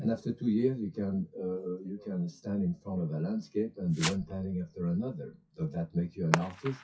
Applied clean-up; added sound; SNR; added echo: classical method WPE with log-MMSE.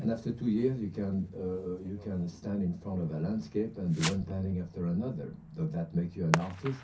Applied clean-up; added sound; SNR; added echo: none; Fireworks; 11 dB; reverberation time 0.3 s.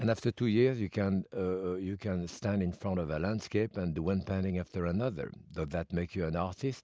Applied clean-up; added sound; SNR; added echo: none; none; none; none.